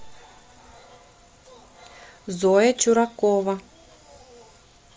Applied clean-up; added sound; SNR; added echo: none; none; none; none.